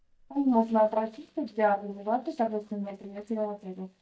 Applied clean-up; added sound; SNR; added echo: neural mask model DeepFilterNet 3.